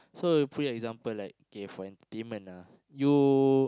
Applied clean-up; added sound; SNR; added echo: none; none; none; none.